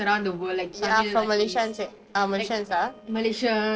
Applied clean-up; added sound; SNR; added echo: neural separator model SepFormer DNS4.